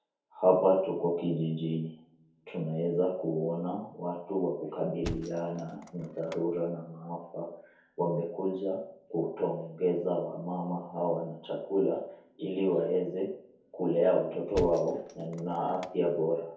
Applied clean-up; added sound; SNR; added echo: none; Thump, thud; 13 dB; reverberation time 0.6 s.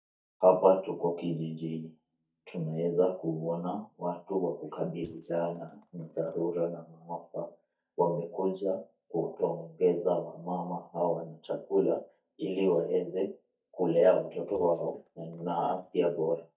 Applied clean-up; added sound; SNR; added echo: neural mask model DeepFilterNet 3.